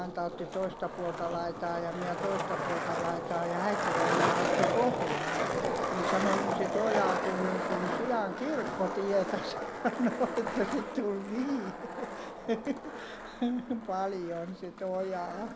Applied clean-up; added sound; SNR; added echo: none; Skateboard; 0 dB; none.